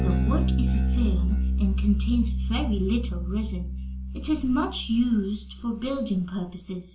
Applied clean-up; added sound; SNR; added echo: none; Bass guitar; -1 dB; reverberation time 0.3 s.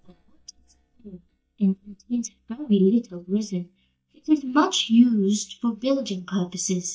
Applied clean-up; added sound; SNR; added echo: neural mask model DeepFilterNet 3.